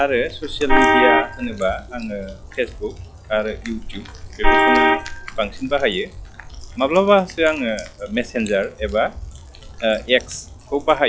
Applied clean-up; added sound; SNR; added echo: classical method log-MMSE.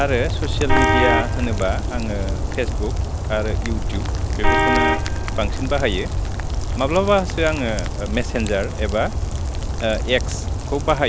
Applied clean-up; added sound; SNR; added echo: none; Rain + Vehicle horn, car horn, honking; -3 dB; none.